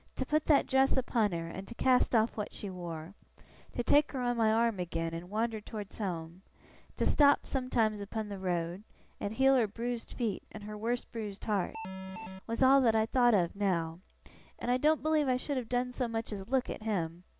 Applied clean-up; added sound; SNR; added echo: none; Alarm; 9 dB; none.